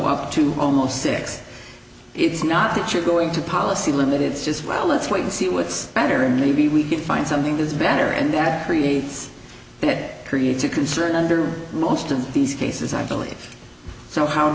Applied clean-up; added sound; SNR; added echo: none; none; none; none.